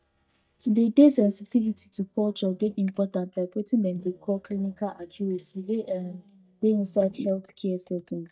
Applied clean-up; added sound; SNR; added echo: neural mask model DeepFilterNet 3.